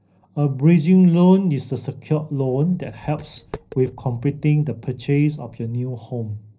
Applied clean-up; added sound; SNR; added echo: neural separator model SepFormer DNS4.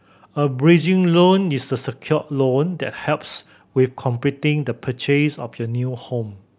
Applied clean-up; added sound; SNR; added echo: none; none; none; none.